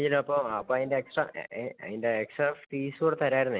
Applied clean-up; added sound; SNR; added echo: none; none; none; none.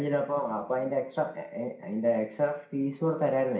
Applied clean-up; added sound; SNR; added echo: none; none; none; reverberation time 0.5 s.